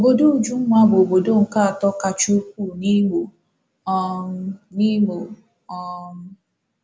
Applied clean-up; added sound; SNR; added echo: none; none; none; none.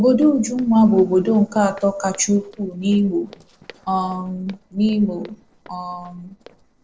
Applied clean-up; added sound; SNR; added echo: neural separator model SepFormer DNS4.